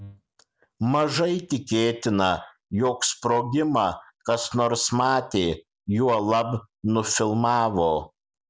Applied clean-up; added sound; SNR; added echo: none; none; none; none.